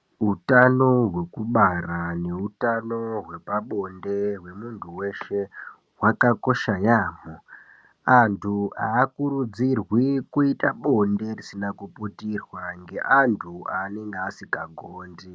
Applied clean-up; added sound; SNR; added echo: none; none; none; none.